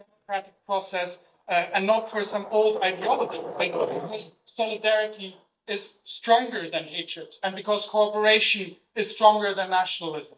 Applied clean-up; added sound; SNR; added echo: neural mask model DeepFilterNet 3.